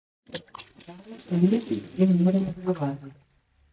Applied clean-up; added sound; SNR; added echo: neural mask model DeepFilterNet 3.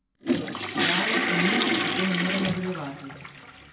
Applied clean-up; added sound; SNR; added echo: none; Toilet flush / Water; -4 dB; reverberation time 1.0 s.